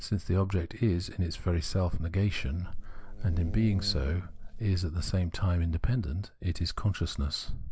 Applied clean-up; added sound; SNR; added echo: none; Buzz; 7 dB; none.